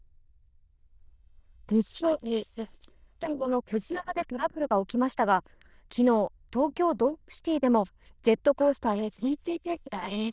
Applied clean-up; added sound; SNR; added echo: neural diffusion model UNIVERSE++.